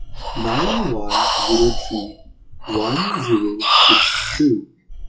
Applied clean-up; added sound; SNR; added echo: classical method WPE with log-MMSE.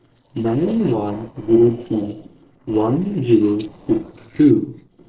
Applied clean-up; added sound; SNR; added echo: neural separator model SepFormer DNS4.